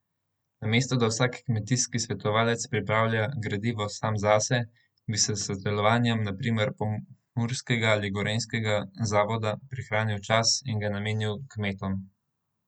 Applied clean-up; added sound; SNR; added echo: none; none; none; none.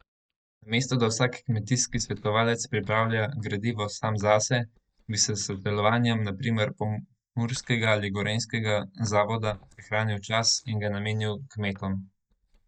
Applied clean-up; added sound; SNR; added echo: neural mask model DeepFilterNet 3.